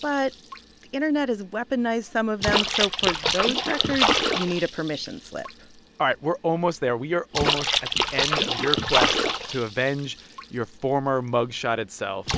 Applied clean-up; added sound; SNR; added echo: none; Splash, splatter; 1 dB; none.